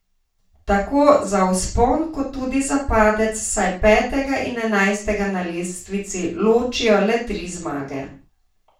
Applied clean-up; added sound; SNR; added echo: none; none; none; reverberation time 0.3 s.